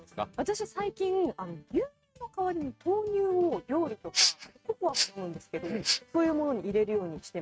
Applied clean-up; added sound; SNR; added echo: neural mask model RNNoise.